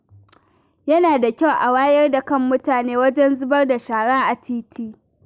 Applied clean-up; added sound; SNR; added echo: none; none; none; none.